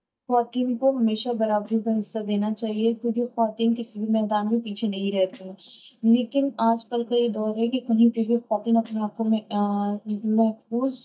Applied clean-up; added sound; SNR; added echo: neural mask model DeepFilterNet 3.